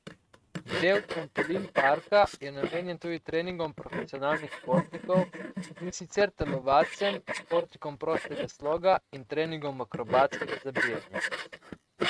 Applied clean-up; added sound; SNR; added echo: neural mask model RNNoise.